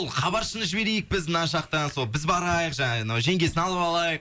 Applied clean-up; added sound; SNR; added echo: none; none; none; none.